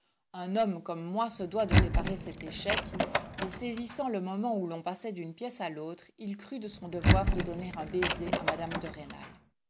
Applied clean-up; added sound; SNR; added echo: none; Door; -5 dB; none.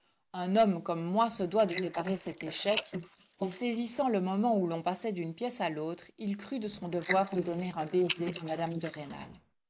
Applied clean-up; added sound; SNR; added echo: neural mask model Resemble Enhance denoiser.